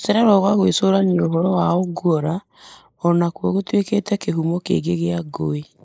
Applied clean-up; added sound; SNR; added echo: neural mask model Resemble Enhance denoiser.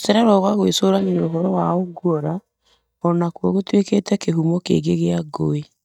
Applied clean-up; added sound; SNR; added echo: neural mask model DeepFilterNet 3.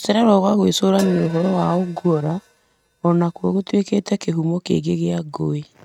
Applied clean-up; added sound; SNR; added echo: neural mask model RNNoise.